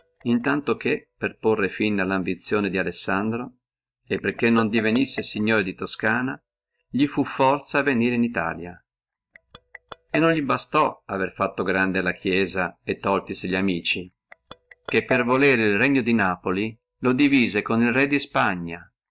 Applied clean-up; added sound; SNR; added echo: neural mask model DeepFilterNet 3.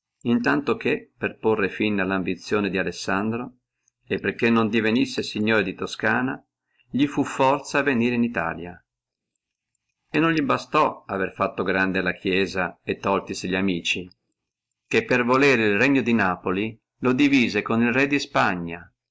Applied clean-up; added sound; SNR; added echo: neural mask model Resemble Enhance denoiser.